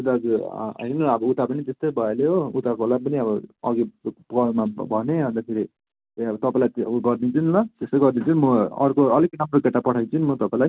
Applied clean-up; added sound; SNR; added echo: none; none; none; none.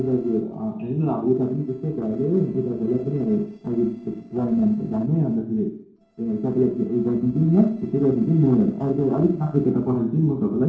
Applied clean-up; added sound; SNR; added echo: neural separator model SepFormer DNS4.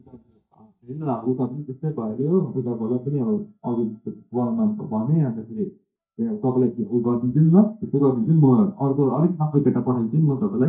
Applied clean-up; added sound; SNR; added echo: neural mask model DeepFilterNet 3.